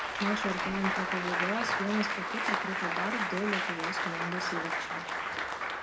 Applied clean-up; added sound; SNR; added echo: none; Applause; -3 dB; reverberation time 1.9 s.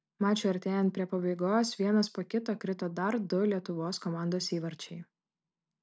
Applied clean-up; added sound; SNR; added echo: none; none; none; none.